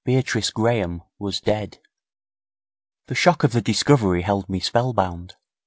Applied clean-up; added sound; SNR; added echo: none; none; none; none.